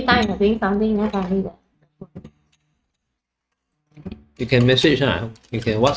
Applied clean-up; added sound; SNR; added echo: neural mask model RNNoise.